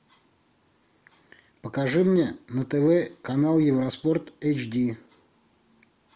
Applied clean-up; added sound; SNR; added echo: none; none; none; none.